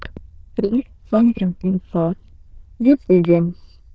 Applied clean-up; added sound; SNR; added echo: neural diffusion model UNIVERSE++.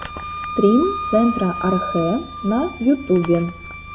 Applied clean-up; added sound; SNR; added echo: none; Wind instrument, woodwind instrument; 9 dB; none.